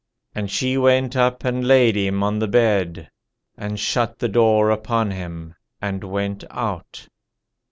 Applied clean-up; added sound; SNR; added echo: none; none; none; none.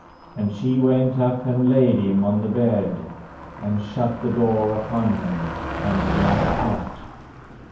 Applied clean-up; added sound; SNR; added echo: none; Motor vehicle (road); 8 dB; reverberation time 0.9 s.